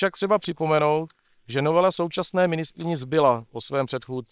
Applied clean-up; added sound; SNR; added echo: neural separator model SepFormer WHAM!.